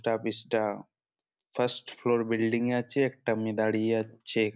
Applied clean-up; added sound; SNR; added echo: none; none; none; none.